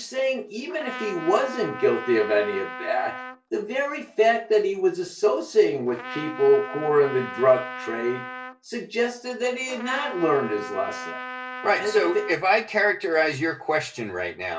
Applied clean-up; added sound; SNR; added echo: none; Trumpet; 11 dB; reverberation time 0.2 s.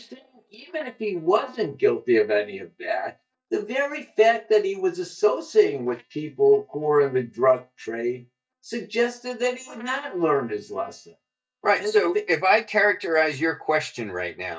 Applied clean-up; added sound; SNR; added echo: neural mask model DeepFilterNet 3.